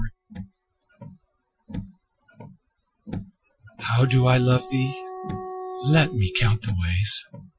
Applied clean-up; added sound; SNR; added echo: classical method Wiener filter.